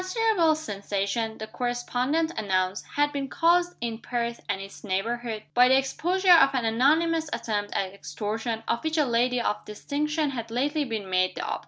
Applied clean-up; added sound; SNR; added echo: none; none; none; none.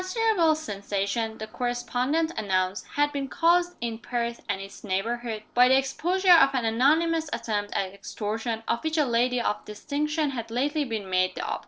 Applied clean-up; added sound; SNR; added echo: neural separator model SepFormer DNS4.